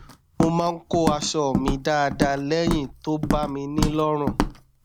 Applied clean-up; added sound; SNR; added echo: none; Walk, footsteps; 3 dB; none.